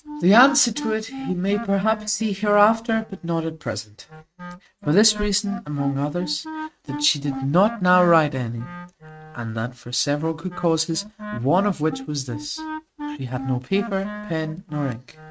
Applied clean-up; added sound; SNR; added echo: neural mask model RNNoise.